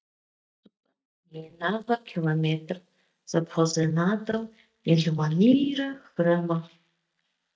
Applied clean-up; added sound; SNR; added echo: neural mask model DeepFilterNet 3.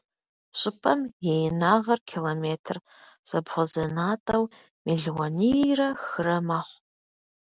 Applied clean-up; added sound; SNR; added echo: none; none; none; none.